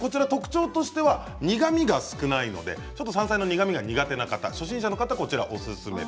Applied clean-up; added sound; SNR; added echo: none; none; none; none.